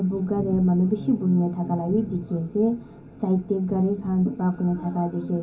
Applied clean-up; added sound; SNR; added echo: none; none; none; reverberation time 0.3 s.